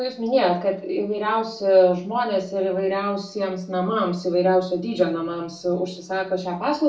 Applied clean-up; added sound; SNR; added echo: none; none; none; reverberation time 0.3 s.